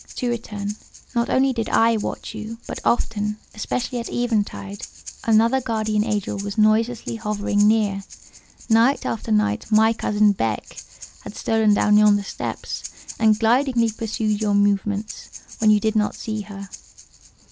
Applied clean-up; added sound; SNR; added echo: none; Breathing; 20 dB; none.